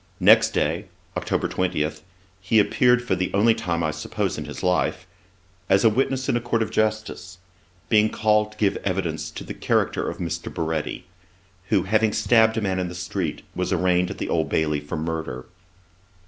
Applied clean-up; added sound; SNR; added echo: none; none; none; none.